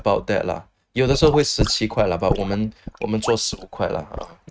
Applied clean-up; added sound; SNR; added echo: neural mask model RNNoise.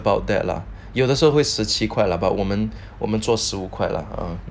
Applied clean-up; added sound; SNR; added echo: none; none; none; none.